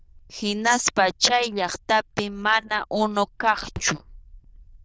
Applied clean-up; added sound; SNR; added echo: neural diffusion model UNIVERSE++.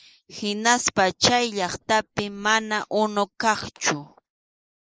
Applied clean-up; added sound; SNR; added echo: neural mask model Resemble Enhance denoiser.